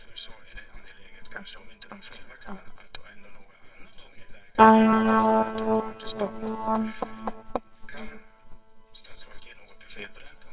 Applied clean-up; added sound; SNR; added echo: neural separator model SepFormer WHAMR!.